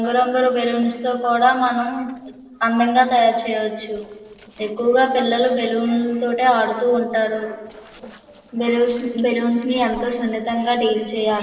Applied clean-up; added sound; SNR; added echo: neural separator model SepFormer DNS4.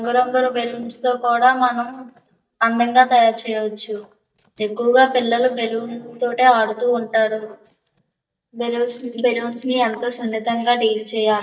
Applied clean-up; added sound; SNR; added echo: neural mask model DeepFilterNet 3.